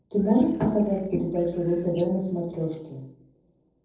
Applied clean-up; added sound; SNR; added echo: neural separator model SepFormer DNS4.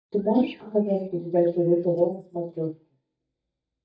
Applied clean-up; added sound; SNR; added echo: neural mask model DeepFilterNet 3.